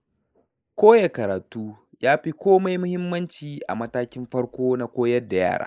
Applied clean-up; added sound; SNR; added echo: neural mask model Resemble Enhance denoiser.